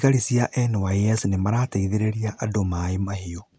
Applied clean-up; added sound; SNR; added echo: none; none; none; none.